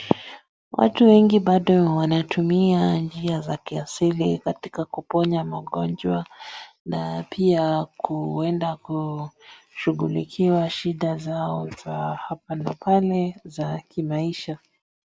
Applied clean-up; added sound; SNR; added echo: none; none; none; none.